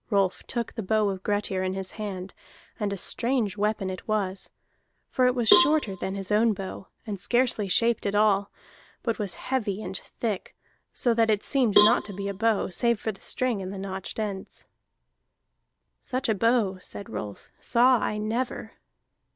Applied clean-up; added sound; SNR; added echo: none; Cowbell; 1 dB; none.